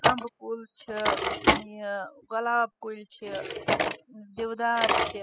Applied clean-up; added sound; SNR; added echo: classical method spectral subtraction.